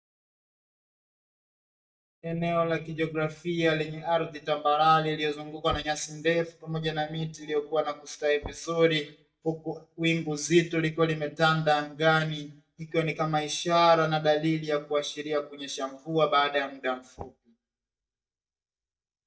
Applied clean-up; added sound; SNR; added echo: neural mask model DeepFilterNet 3.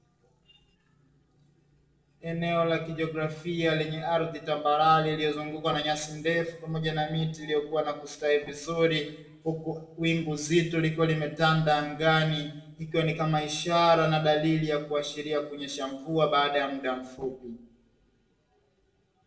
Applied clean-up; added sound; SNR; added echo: neural separator model SepFormer DNS4.